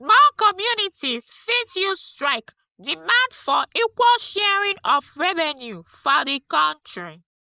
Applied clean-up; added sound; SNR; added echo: neural mask model Resemble Enhance denoiser.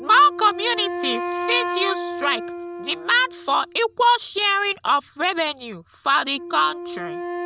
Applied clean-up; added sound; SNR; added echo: none; Wind instrument, woodwind instrument; 9 dB; none.